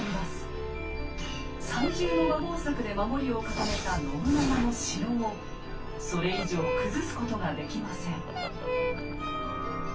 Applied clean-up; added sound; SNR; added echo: none; Fowl; 6 dB; reverberation time 0.1 s.